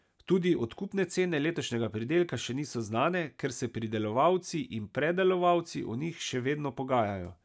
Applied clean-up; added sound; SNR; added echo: none; none; none; none.